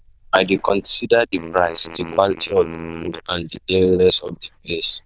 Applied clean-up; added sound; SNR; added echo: neural diffusion model UNIVERSE++.